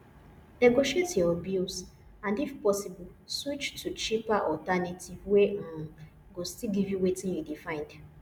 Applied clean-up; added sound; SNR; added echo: none; none; none; none.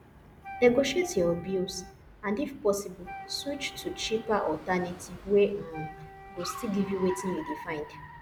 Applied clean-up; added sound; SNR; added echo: none; Wind instrument, woodwind instrument + Car; 15 dB; none.